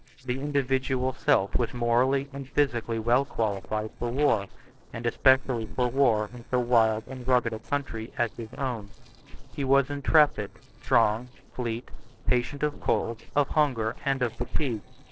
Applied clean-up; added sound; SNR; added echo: neural separator model SepFormer DNS4.